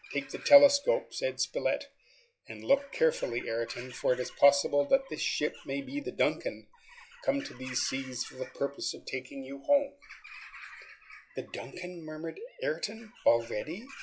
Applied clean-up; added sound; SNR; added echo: classical method log-MMSE.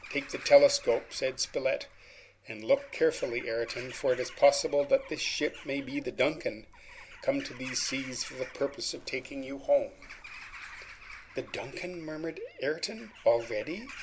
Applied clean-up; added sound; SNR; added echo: none; Bird vocalization, bird call, bird song / Crow; 18 dB; none.